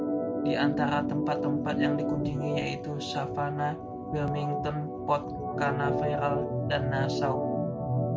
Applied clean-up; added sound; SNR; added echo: none; Organ; -3 dB; none.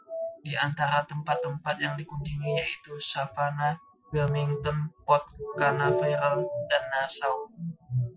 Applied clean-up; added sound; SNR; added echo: classical method Wiener filter.